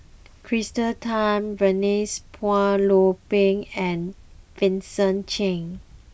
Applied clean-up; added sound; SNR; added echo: none; none; none; none.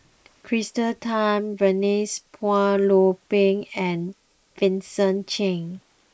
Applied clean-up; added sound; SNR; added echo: neural mask model Resemble Enhance denoiser.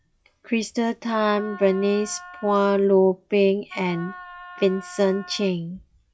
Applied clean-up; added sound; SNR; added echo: classical method log-MMSE.